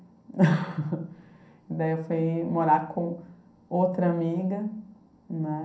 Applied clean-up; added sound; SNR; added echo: none; none; none; reverberation time 0.6 s.